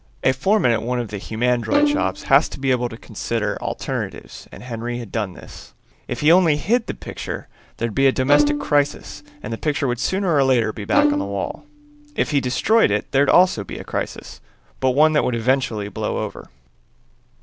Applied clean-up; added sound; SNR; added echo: none; Bowed string instrument; 5 dB; none.